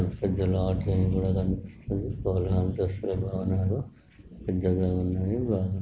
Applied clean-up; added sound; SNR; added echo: none; none; none; none.